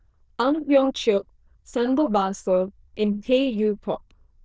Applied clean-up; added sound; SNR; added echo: neural diffusion model UNIVERSE++.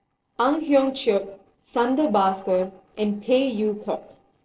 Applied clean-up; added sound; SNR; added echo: neural separator model SepFormer DNS4.